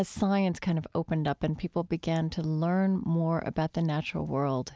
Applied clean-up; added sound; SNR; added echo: none; none; none; none.